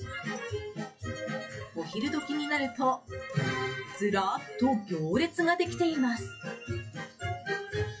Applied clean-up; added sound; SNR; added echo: classical method WPE with log-MMSE.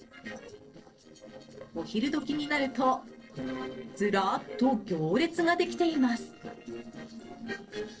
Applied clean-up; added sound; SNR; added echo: neural separator model SepFormer DNS4.